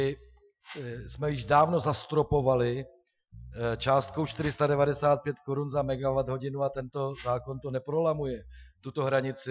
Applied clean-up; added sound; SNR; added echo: classical method Wiener filter.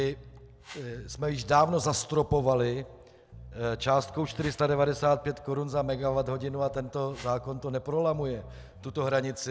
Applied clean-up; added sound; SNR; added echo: none; Whoosh, swoosh, swish + Bass guitar; 19 dB; none.